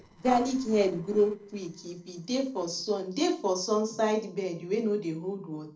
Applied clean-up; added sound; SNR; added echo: neural separator model SepFormer DNS4.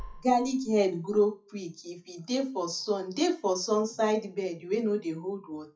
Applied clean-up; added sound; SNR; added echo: classical method WPE with log-MMSE.